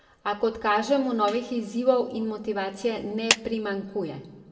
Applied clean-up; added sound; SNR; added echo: none; Clapping; 4 dB; reverberation time 1.2 s.